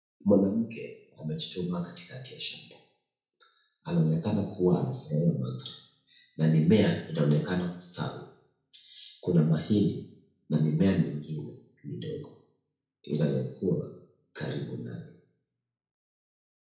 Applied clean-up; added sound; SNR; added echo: none; none; none; reverberation time 0.6 s.